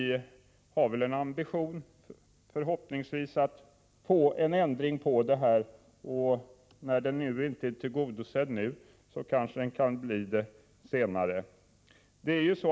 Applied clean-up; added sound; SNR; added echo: none; none; none; none.